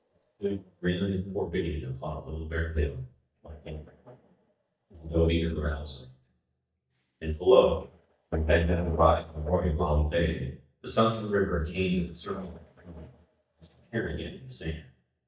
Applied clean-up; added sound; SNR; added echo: neural mask model DeepFilterNet 3.